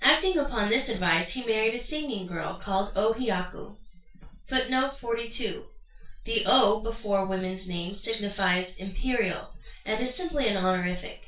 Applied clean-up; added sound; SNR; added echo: none; none; none; reverberation time 0.3 s.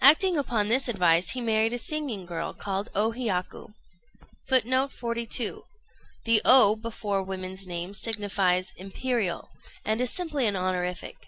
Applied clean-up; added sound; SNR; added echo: none; none; none; none.